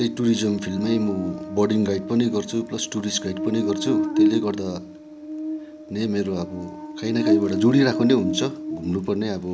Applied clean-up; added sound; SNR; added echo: none; Buzz; 4 dB; none.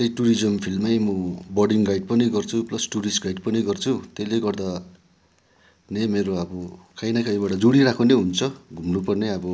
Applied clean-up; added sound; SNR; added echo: none; none; none; none.